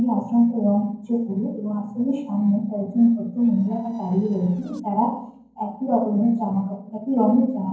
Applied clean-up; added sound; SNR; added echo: neural separator model SepFormer DNS4.